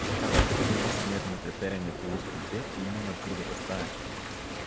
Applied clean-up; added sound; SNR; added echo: none; Waves, surf; -5 dB; none.